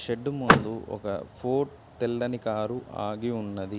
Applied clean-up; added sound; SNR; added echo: none; Vehicle; -4 dB; none.